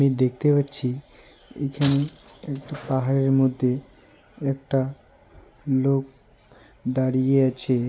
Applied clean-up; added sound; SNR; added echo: none; Shatter; 18 dB; none.